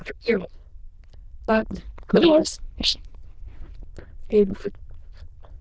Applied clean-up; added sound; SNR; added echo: neural diffusion model UNIVERSE++.